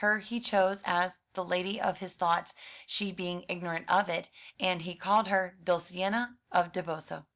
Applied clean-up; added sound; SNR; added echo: none; none; none; none.